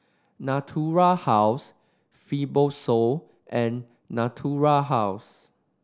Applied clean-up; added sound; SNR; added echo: none; none; none; none.